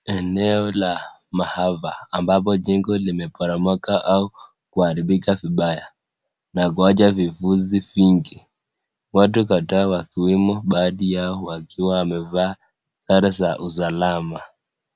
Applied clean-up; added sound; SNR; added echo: none; none; none; none.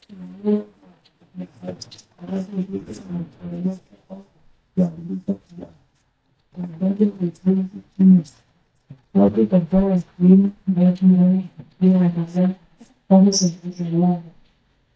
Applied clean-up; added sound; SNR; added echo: neural mask model DeepFilterNet 3.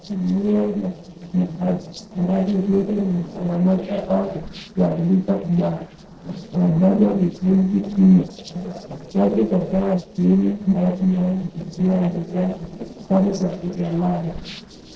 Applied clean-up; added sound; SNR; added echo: neural separator model SepFormer DNS4.